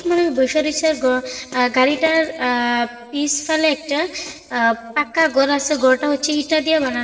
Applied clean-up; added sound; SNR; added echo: neural separator model SepFormer DNS4.